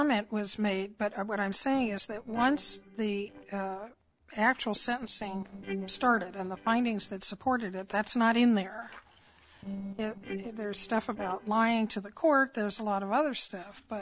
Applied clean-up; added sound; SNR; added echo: neural separator model SepFormer DNS4.